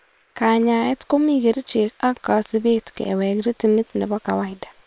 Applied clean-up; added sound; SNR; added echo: neural separator model SepFormer WHAM!.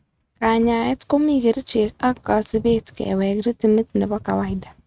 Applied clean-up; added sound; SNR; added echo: neural mask model RNNoise.